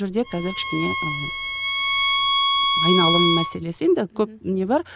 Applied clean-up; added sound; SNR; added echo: none; Bowed string instrument; -2 dB; none.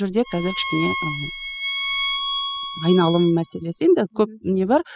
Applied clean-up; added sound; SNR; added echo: classical method spectral subtraction.